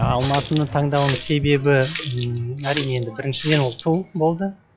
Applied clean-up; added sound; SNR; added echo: classical method log-MMSE.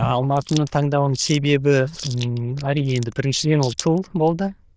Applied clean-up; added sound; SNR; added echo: neural diffusion model UNIVERSE++.